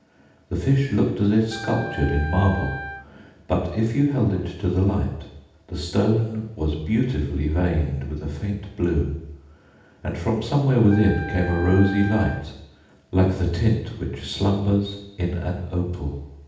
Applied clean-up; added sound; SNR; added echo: none; Wind instrument, woodwind instrument; 12 dB; reverberation time 0.8 s.